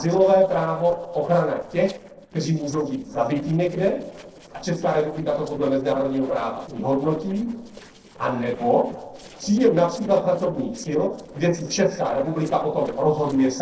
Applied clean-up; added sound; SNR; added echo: neural separator model SepFormer DNS4.